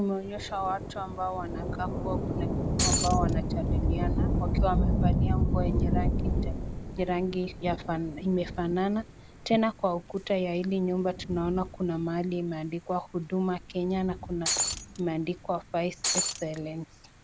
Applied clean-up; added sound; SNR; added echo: none; Shatter + Thunder / Rain; -1 dB; none.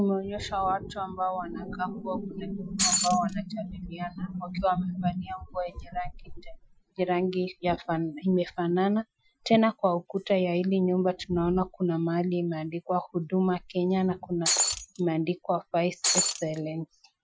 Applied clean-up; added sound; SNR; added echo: classical method Wiener filter.